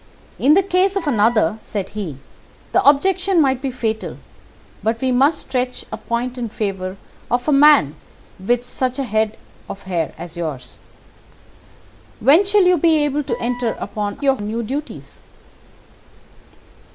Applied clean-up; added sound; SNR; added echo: none; Wind instrument, woodwind instrument; 16 dB; none.